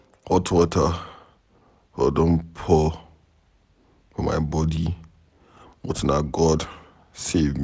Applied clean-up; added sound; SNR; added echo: none; none; none; none.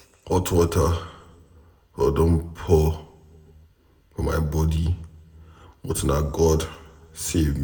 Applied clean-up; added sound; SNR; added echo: none; none; none; reverberation time 0.5 s.